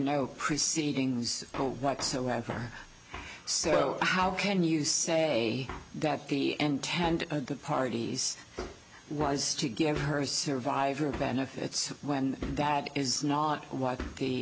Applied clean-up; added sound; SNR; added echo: none; Hammer; 16 dB; none.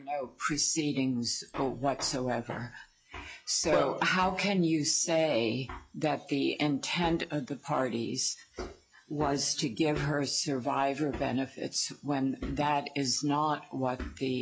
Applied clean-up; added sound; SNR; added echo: classical method log-MMSE.